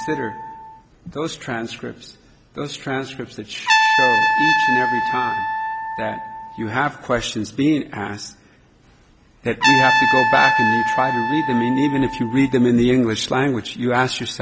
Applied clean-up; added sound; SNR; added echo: none; Trumpet; 0 dB; none.